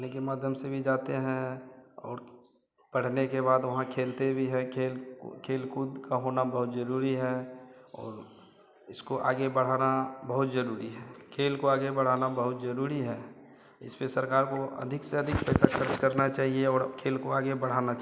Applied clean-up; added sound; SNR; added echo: none; none; none; none.